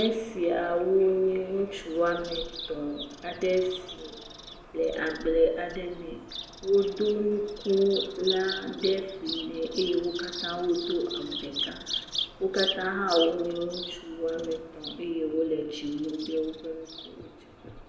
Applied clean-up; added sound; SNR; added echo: none; Bird vocalization, bird call, bird song; 10 dB; reverberation time 0.8 s.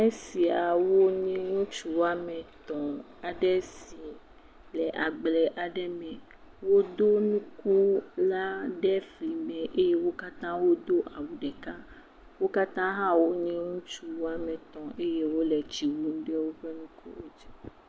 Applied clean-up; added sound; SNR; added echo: none; none; none; none.